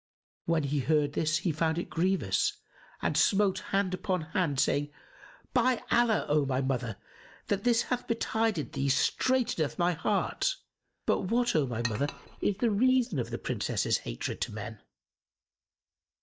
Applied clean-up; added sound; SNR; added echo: neural mask model DeepFilterNet 3.